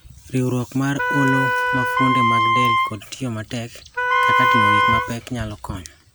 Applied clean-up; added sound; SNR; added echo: none; Wind instrument, woodwind instrument + Wind instrument, woodwind instrument; -5 dB; none.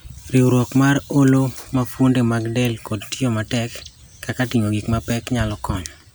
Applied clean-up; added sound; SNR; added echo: none; none; none; none.